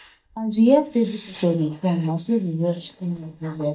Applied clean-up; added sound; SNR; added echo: neural mask model DeepFilterNet 3.